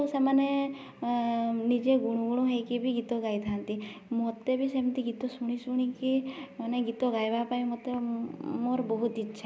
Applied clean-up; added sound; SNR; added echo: none; none; none; none.